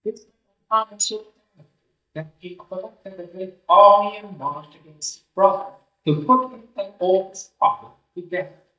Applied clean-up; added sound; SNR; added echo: neural mask model DeepFilterNet 3.